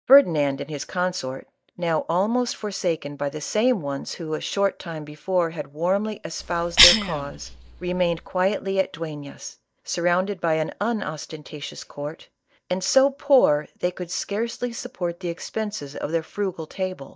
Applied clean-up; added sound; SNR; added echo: neural mask model DeepFilterNet 3.